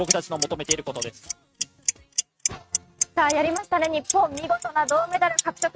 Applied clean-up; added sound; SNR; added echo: neural mask model RNNoise.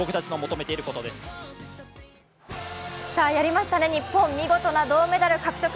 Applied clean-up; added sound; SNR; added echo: none; none; none; none.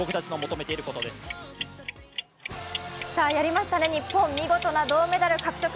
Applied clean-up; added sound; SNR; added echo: none; Clock; 2 dB; none.